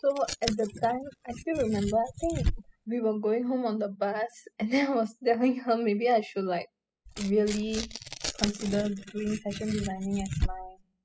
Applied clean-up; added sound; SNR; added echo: classical method spectral subtraction.